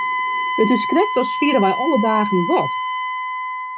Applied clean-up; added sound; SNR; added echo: none; Wind instrument, woodwind instrument; 3 dB; none.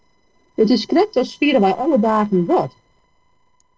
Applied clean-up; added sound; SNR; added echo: neural separator model SepFormer DNS4.